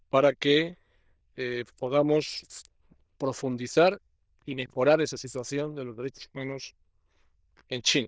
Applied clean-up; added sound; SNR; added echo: neural diffusion model UNIVERSE++.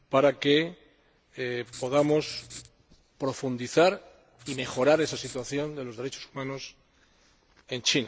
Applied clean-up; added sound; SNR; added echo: none; Writing; 18 dB; none.